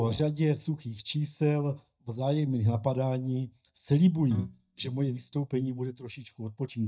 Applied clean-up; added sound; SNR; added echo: neural mask model DeepFilterNet 3.